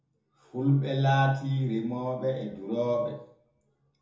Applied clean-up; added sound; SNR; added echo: none; none; none; reverberation time 0.7 s.